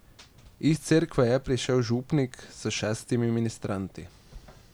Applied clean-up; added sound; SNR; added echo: none; none; none; none.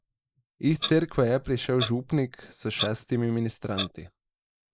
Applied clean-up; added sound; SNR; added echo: neural mask model Resemble Enhance denoiser.